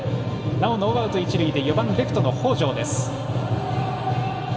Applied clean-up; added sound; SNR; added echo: none; none; none; reverberation time 2.0 s.